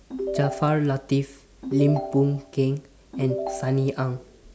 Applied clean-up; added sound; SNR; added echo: none; Ringtone / Chime; 8 dB; none.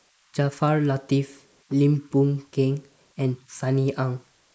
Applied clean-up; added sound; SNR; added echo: neural mask model Resemble Enhance denoiser.